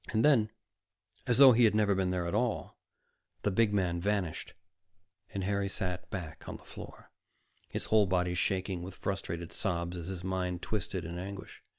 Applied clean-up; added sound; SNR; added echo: none; none; none; none.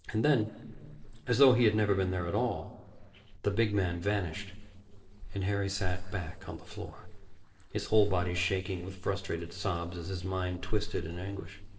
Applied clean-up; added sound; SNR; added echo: neural separator model SepFormer DNS4.